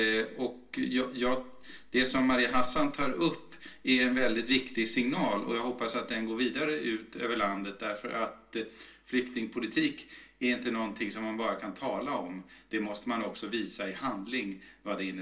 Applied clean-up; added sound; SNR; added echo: none; none; none; reverberation time 0.2 s.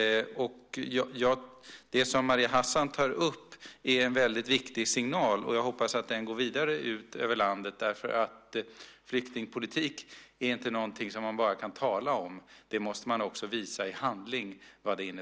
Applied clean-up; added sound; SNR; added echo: none; none; none; none.